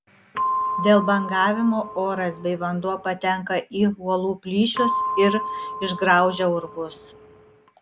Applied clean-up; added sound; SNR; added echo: none; Percussion; 6 dB; none.